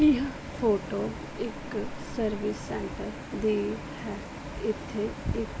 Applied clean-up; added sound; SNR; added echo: none; Bathtub (filling or washing); 18 dB; none.